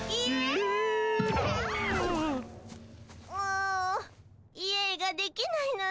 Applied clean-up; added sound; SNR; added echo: none; none; none; none.